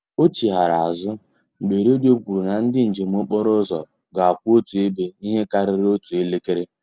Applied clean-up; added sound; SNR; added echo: none; none; none; none.